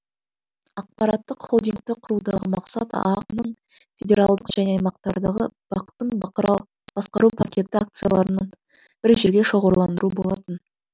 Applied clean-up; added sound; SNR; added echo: none; none; none; none.